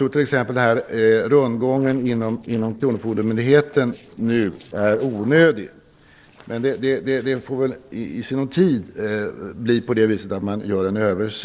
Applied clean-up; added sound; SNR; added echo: neural separator model SepFormer DNS4.